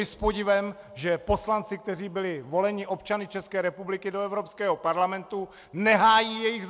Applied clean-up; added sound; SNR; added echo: none; none; none; none.